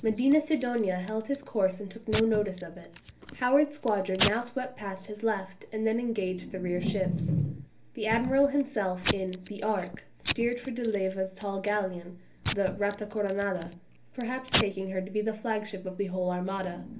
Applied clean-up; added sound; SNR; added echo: none; Packing tape, duct tape / Tearing; 7 dB; reverberation time 0.3 s.